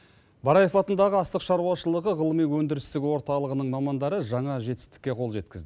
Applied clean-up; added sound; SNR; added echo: none; none; none; none.